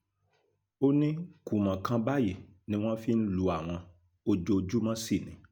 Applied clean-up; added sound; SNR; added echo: none; none; none; none.